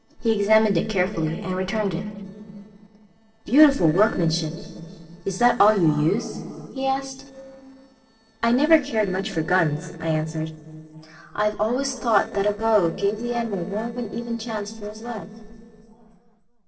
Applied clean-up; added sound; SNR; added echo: neural separator model SepFormer DNS4.